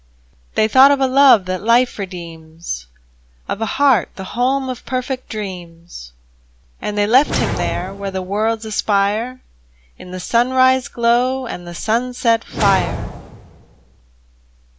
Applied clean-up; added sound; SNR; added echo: none; Whoosh, swoosh, swish; 7 dB; none.